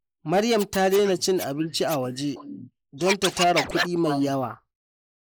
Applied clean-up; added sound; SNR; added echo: neural mask model Resemble Enhance denoiser.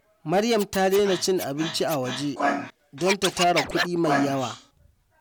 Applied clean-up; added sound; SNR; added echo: none; Scratching (performance technique); 6 dB; none.